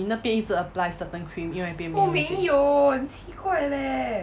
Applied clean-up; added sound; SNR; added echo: none; none; none; none.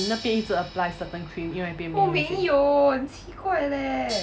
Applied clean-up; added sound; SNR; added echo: none; Crash cymbal; 17 dB; none.